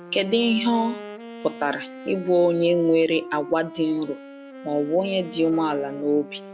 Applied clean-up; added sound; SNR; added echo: none; Wind instrument, woodwind instrument; 15 dB; none.